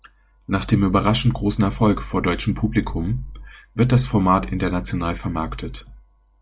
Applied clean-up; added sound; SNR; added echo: none; none; none; none.